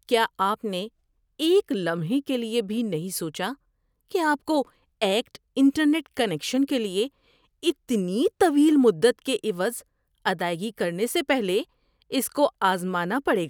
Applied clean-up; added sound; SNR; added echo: none; none; none; none.